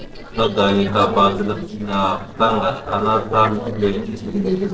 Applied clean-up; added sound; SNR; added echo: neural separator model SepFormer DNS4.